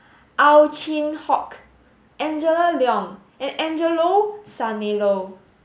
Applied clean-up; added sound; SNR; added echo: none; none; none; none.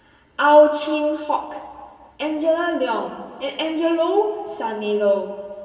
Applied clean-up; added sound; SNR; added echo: none; none; none; reverberation time 2.0 s.